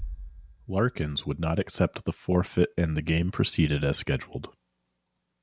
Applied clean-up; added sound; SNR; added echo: none; Bass drum; 18 dB; none.